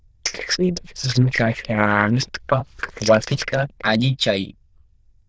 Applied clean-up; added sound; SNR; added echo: neural diffusion model UNIVERSE++.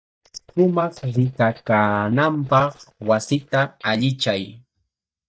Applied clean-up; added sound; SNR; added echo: neural mask model DeepFilterNet 3.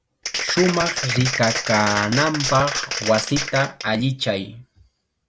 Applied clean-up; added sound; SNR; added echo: none; Applause; 4 dB; none.